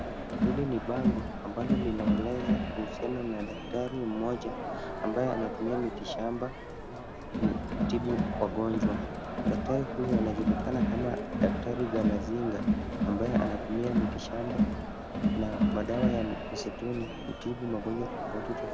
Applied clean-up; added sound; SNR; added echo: none; Crowd; -2 dB; none.